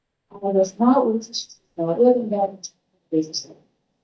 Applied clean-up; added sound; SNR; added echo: neural mask model DeepFilterNet 3.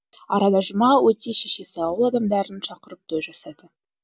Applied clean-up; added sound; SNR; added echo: none; none; none; none.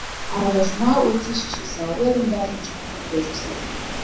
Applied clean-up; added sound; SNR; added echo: none; Rain / Thunderstorm; 6 dB; reverberation time 0.6 s.